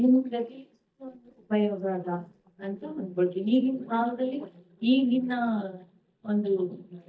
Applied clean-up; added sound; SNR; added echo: neural mask model DeepFilterNet 3.